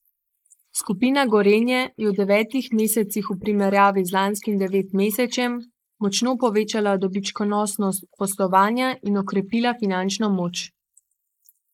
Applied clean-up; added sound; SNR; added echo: neural mask model Resemble Enhance denoiser.